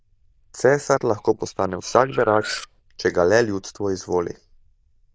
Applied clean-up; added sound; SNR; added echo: neural diffusion model UNIVERSE++.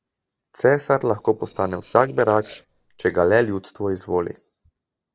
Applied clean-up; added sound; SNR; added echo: neural separator model SepFormer DNS4.